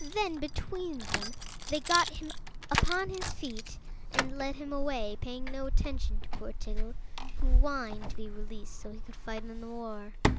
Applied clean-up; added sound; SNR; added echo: none; Keys jangling; -5 dB; none.